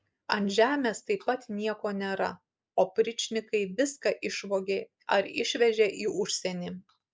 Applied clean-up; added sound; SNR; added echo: none; none; none; none.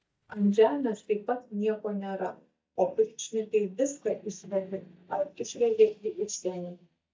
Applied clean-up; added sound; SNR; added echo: neural mask model DeepFilterNet 3.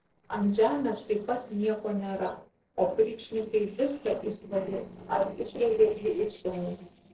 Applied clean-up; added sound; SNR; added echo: neural separator model SepFormer DNS4.